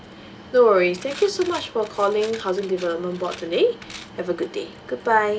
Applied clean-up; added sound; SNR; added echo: none; Coin (dropping); 19 dB; none.